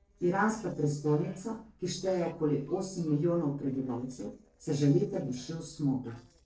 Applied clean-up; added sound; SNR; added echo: neural separator model SepFormer DNS4.